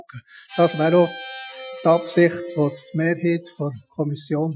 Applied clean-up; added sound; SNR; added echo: classical method Wiener filter.